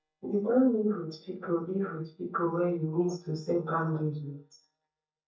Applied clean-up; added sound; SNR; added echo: neural mask model DeepFilterNet 3.